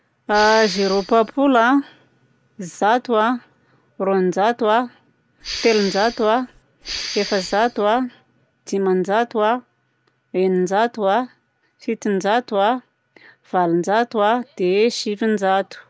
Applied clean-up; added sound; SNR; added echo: none; Respiratory sounds; 11 dB; none.